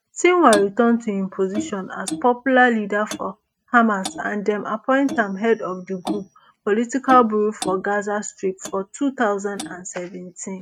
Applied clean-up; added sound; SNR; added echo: neural mask model RNNoise.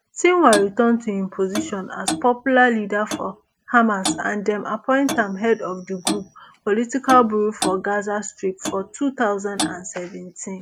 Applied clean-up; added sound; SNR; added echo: none; Clock; 11 dB; none.